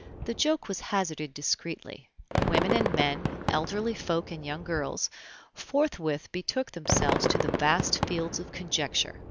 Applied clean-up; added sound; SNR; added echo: none; Fireworks; 2 dB; none.